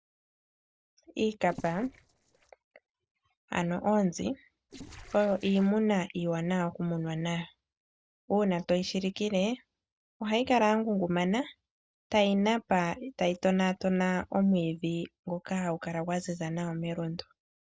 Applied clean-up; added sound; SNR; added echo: neural separator model SepFormer DNS4.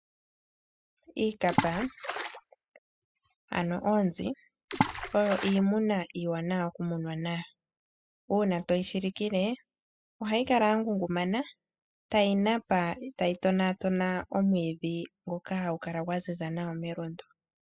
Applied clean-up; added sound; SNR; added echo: classical method spectral subtraction.